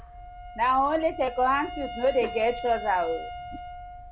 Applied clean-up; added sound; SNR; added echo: none; Wind instrument, woodwind instrument + Dog; 11 dB; none.